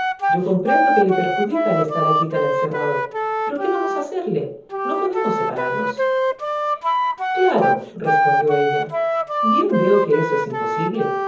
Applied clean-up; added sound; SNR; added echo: none; Wind instrument, woodwind instrument; -2 dB; reverberation time 0.7 s.